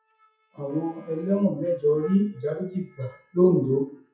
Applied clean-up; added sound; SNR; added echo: classical method WPE with log-MMSE.